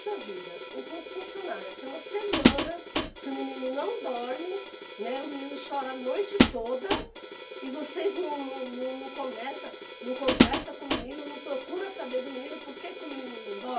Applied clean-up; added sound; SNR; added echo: none; Hi-hat; -5 dB; reverberation time 0.3 s.